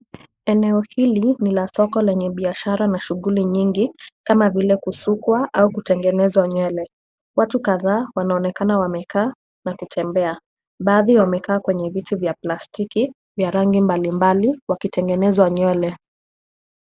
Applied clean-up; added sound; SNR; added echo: neural mask model Resemble Enhance denoiser.